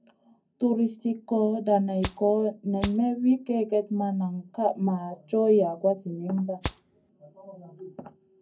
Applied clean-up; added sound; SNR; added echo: none; Rattle (instrument); 3 dB; reverberation time 0.3 s.